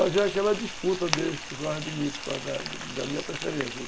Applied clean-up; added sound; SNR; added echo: none; Frying (food); 7 dB; none.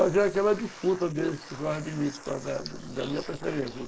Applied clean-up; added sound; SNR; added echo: neural mask model Resemble Enhance denoiser.